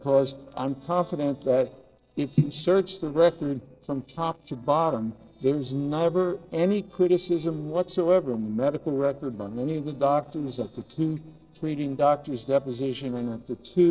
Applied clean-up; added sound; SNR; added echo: neural separator model SepFormer DNS4.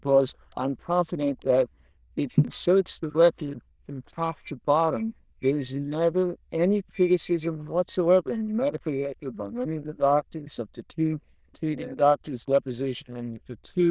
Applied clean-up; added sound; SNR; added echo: neural diffusion model UNIVERSE++.